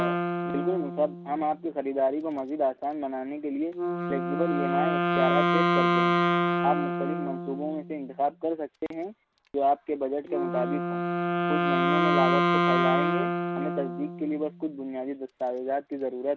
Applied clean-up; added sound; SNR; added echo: none; Wind instrument, woodwind instrument; -2 dB; none.